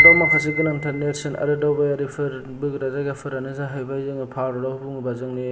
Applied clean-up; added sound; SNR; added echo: none; Piano; 0 dB; none.